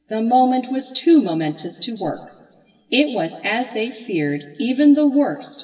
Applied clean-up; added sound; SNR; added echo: none; none; none; reverberation time 1.3 s.